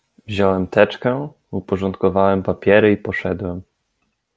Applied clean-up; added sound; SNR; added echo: none; none; none; none.